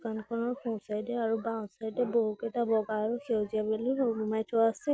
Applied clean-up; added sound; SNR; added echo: none; none; none; none.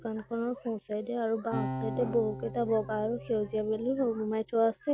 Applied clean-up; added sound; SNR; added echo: none; Acoustic guitar; 10 dB; none.